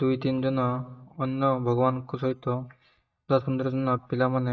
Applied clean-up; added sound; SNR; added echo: neural mask model DeepFilterNet 3.